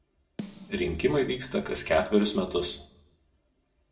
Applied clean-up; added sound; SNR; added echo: none; Snare drum; 18 dB; reverberation time 0.4 s.